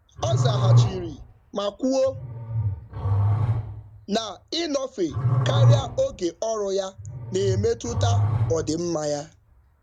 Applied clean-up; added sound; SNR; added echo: none; Growling; -3 dB; none.